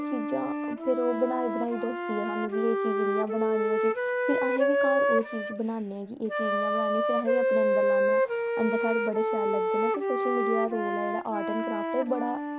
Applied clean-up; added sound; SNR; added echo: none; Wind instrument, woodwind instrument; -4 dB; none.